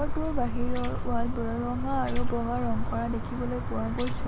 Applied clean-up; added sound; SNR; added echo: none; Chirp, tweet; -4 dB; none.